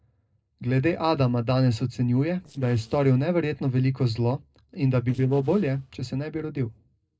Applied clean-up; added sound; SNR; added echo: neural separator model SepFormer DNS4.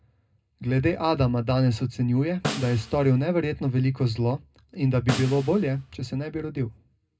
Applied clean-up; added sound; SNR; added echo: none; Snare drum; 11 dB; reverberation time 0.2 s.